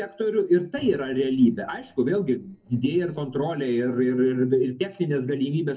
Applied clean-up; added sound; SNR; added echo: neural separator model SepFormer DNS4.